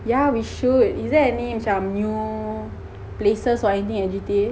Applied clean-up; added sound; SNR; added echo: none; none; none; none.